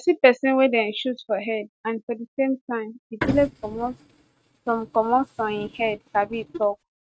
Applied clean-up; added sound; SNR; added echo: neural mask model RNNoise.